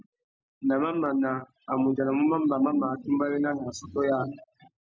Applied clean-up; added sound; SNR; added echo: none; none; none; none.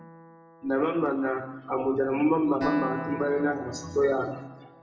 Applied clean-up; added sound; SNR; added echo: none; Acoustic guitar; 13 dB; reverberation time 1.0 s.